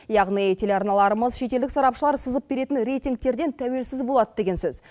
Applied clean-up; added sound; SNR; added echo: none; none; none; none.